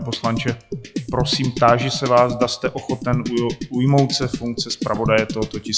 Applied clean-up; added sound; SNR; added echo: classical method log-MMSE.